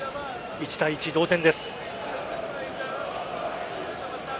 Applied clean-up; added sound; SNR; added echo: none; none; none; none.